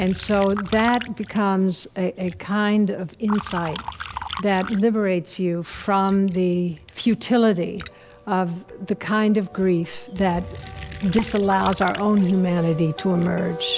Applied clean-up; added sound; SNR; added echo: none; Liquid; 16 dB; none.